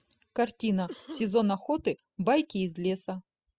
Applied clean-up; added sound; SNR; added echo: classical method spectral subtraction.